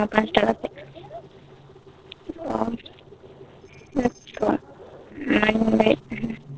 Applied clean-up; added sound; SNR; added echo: neural separator model SepFormer DNS4.